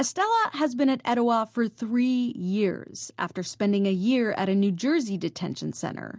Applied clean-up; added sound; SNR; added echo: none; none; none; none.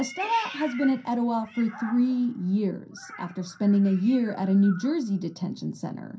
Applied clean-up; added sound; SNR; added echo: none; Meow; 18 dB; reverberation time 0.3 s.